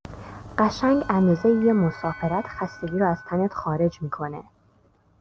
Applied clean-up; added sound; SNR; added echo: none; Bell; 20 dB; none.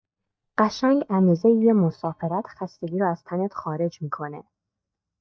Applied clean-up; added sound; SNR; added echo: neural mask model DeepFilterNet 3.